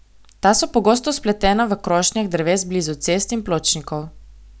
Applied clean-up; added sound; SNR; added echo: none; none; none; none.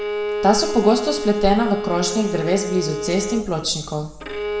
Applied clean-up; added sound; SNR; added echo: none; Bowed string instrument; 5 dB; reverberation time 0.8 s.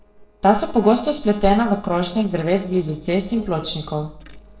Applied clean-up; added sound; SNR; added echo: neural separator model SepFormer DNS4.